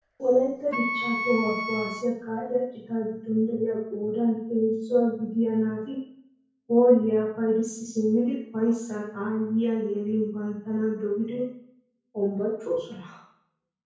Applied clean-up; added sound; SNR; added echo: none; Wind instrument, woodwind instrument; 7 dB; reverberation time 0.6 s.